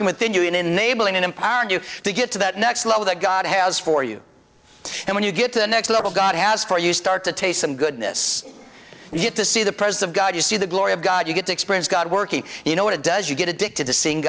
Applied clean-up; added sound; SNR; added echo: neural separator model SepFormer DNS4.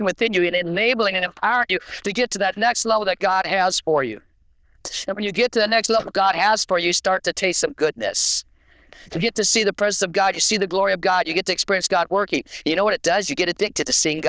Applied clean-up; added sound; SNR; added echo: neural diffusion model UNIVERSE++.